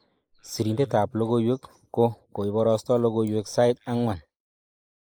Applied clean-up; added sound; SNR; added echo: neural mask model Resemble Enhance denoiser.